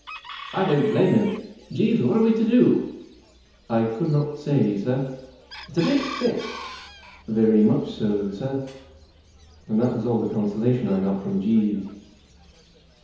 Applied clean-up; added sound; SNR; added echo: none; Chicken, rooster; 19 dB; reverberation time 1.0 s.